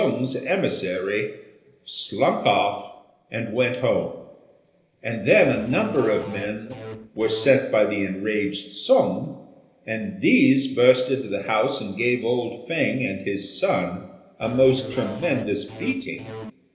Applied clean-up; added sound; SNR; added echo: neural separator model SepFormer DNS4.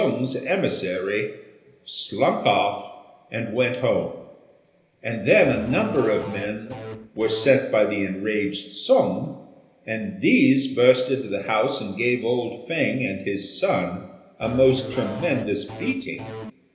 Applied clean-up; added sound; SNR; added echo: none; Electric guitar / Bass guitar; 13 dB; reverberation time 0.8 s.